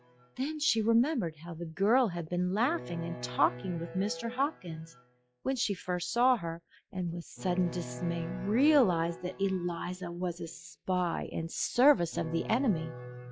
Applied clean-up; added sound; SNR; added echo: classical method log-MMSE.